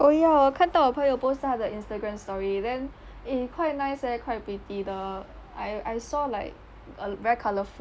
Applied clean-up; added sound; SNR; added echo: none; none; none; none.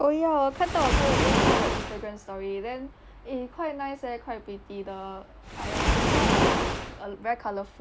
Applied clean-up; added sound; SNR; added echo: none; Waves, surf; -2 dB; none.